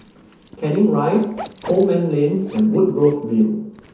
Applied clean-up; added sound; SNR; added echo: none; Zipper (clothing); 20 dB; reverberation time 0.5 s.